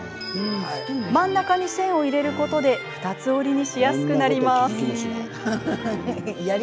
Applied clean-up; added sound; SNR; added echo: none; none; none; none.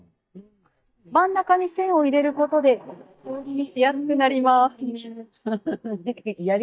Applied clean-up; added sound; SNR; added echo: neural mask model DeepFilterNet 3.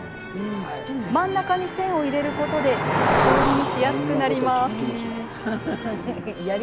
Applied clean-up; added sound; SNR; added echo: none; Cricket; 3 dB; none.